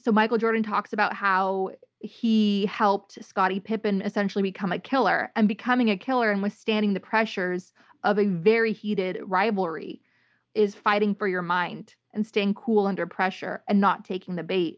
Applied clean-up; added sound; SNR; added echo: none; none; none; none.